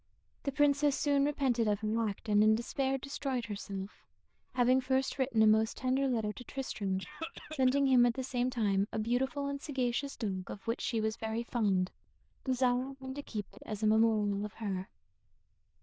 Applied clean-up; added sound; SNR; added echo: neural diffusion model UNIVERSE++.